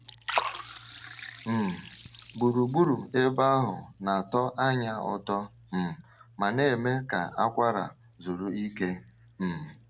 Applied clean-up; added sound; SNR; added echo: none; Liquid; 14 dB; none.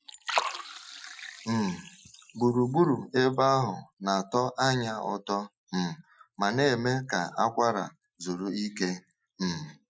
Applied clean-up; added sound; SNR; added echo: classical method Wiener filter.